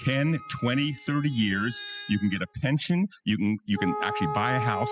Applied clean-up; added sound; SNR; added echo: classical method spectral subtraction.